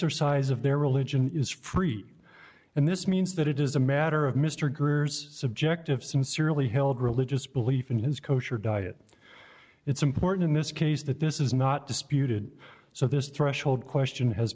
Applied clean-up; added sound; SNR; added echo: none; none; none; none.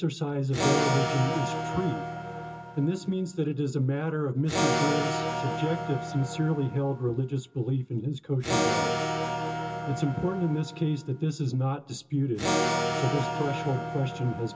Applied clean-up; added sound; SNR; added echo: none; Electric guitar / Acoustic guitar; 2 dB; reverberation time 0.2 s.